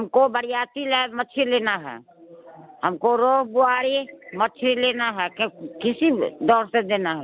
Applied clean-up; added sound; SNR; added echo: none; none; none; none.